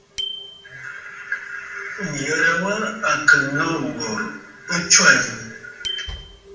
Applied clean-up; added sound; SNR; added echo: none; Bicycle bell; 16 dB; reverberation time 0.7 s.